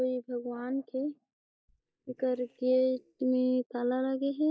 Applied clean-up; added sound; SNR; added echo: neural mask model DeepFilterNet 3.